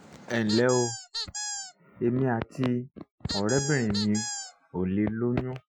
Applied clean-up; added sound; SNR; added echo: classical method Wiener filter.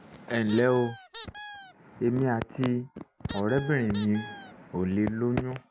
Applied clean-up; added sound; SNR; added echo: none; Squeak; 7 dB; none.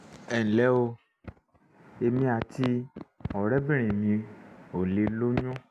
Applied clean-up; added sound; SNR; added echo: none; none; none; none.